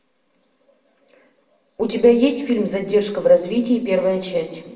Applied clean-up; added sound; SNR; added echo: none; none; none; reverberation time 0.9 s.